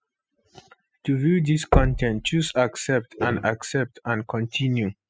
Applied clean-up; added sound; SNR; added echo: classical method spectral subtraction.